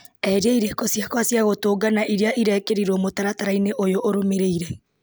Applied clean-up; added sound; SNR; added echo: none; none; none; none.